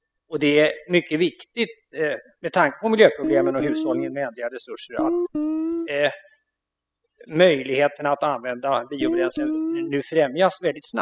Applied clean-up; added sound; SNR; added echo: classical method spectral subtraction.